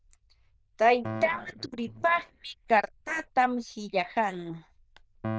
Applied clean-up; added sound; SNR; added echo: neural diffusion model UNIVERSE++.